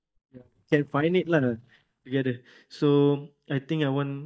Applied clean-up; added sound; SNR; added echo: neural mask model DeepFilterNet 3.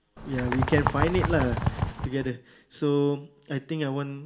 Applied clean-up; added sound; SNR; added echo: none; Bird; 0 dB; reverberation time 0.4 s.